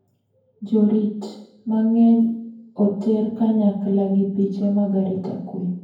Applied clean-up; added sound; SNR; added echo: none; none; none; reverberation time 0.9 s.